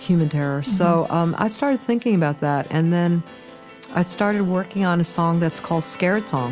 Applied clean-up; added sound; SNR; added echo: none; none; none; none.